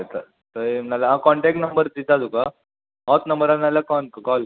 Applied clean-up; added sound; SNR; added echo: none; none; none; none.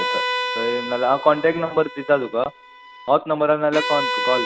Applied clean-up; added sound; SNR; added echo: none; Bowed string instrument; 6 dB; none.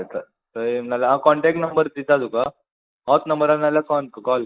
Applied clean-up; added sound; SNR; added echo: neural mask model Resemble Enhance denoiser.